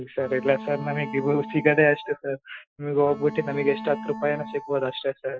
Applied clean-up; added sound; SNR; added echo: classical method Wiener filter.